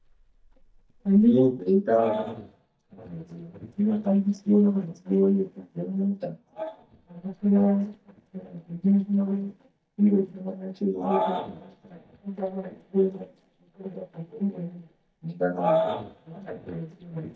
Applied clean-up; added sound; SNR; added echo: neural mask model DeepFilterNet 3.